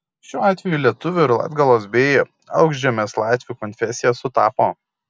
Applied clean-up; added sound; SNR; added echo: none; none; none; none.